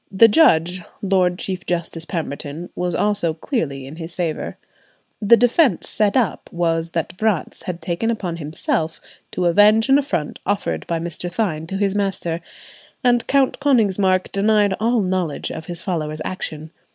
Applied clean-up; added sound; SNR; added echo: none; none; none; none.